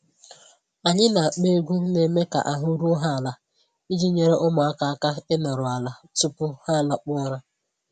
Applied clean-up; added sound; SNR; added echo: none; none; none; none.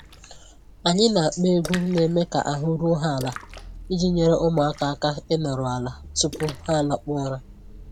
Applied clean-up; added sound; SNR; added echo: none; Splash, splatter; 16 dB; none.